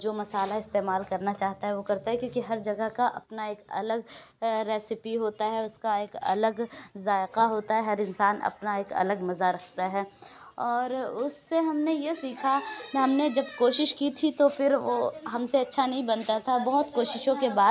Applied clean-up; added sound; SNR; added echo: none; none; none; none.